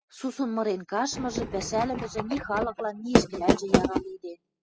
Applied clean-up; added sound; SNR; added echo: classical method spectral subtraction.